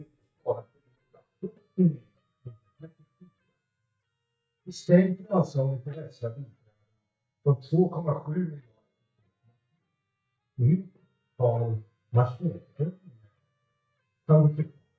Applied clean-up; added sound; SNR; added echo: neural mask model DeepFilterNet 3.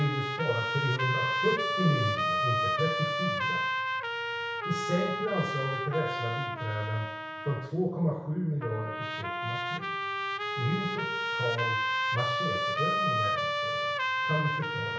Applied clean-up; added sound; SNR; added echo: none; Trumpet; -1 dB; reverberation time 0.6 s.